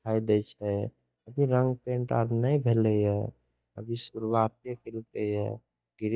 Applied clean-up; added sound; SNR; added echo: neural mask model DeepFilterNet 3.